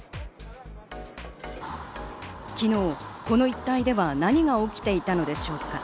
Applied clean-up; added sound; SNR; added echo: none; none; none; none.